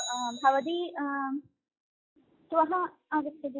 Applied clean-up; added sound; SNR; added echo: classical method log-MMSE.